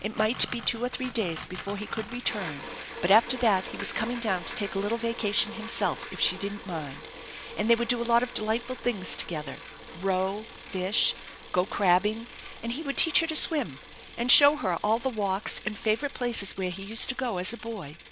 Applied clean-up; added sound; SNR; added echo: none; Bicycle; 10 dB; none.